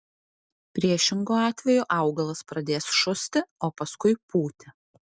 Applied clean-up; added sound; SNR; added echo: none; none; none; none.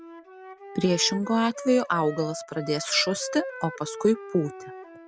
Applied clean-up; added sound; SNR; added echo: none; Wind instrument, woodwind instrument; 12 dB; none.